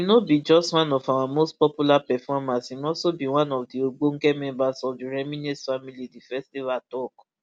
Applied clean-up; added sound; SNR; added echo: none; none; none; none.